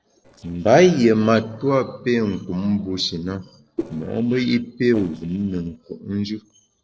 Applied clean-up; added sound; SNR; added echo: neural separator model SepFormer DNS4.